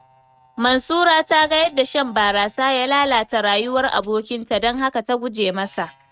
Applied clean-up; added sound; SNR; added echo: neural mask model RNNoise.